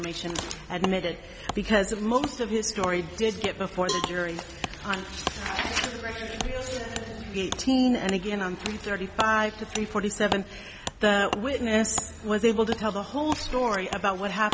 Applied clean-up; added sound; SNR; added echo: none; Wood + Cowbell; 11 dB; none.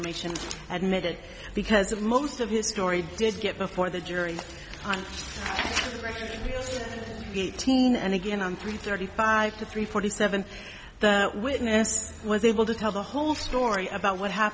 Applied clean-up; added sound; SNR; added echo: none; none; none; none.